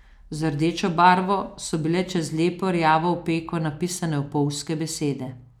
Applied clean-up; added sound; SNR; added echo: none; none; none; none.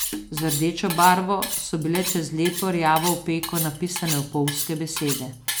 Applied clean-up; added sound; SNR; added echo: none; Cutlery, silverware; 7 dB; none.